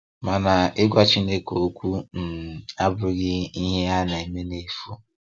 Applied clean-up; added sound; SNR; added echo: none; none; none; none.